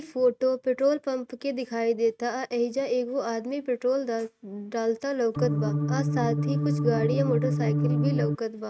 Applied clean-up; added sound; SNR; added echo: neural mask model RNNoise.